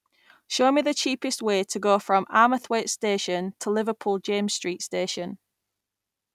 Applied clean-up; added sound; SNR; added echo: none; none; none; none.